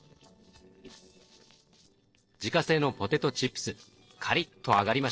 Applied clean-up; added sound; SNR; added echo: neural separator model SepFormer DNS4.